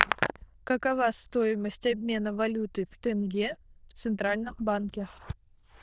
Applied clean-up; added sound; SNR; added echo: neural diffusion model UNIVERSE++.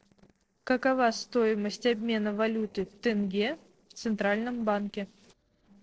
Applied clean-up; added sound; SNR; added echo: neural separator model SepFormer DNS4.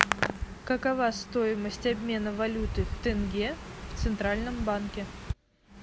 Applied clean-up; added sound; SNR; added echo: none; Hands; 3 dB; none.